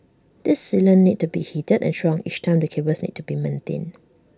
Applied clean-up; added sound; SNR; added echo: none; none; none; none.